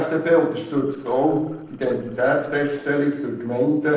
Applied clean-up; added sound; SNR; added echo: neural separator model SepFormer DNS4.